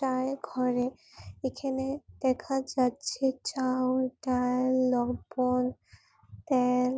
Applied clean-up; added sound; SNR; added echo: none; none; none; none.